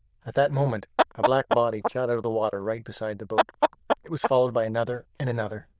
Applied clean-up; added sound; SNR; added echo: neural diffusion model UNIVERSE++.